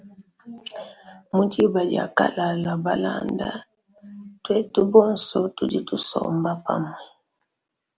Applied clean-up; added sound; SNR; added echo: none; none; none; none.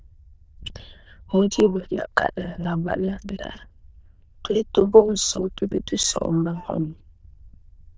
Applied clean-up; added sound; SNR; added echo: neural diffusion model UNIVERSE++.